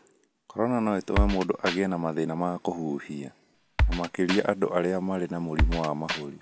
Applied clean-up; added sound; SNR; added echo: none; Drum kit; 0 dB; none.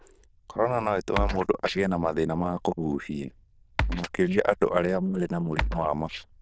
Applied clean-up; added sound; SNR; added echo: neural diffusion model UNIVERSE++.